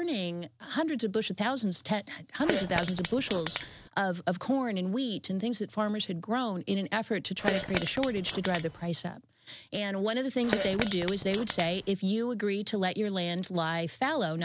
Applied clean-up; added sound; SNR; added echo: none; Fart; 5 dB; none.